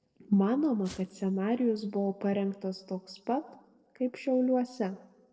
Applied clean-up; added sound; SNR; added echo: neural separator model SepFormer DNS4.